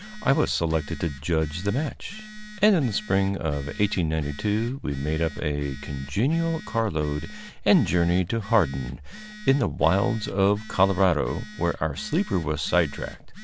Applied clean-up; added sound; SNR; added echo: none; Telephone; 15 dB; none.